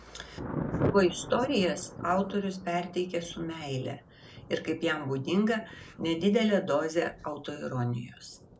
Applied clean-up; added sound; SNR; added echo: none; Thunder; 10 dB; reverberation time 0.2 s.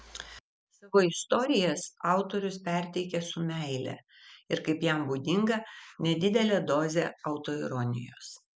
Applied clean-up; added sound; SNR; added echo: none; none; none; none.